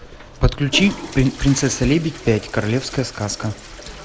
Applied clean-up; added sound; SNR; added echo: none; Toilet flush / Water; 14 dB; none.